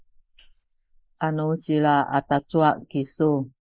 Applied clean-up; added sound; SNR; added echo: neural mask model Resemble Enhance denoiser.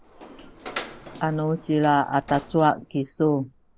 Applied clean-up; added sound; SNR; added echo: none; Door; 16 dB; none.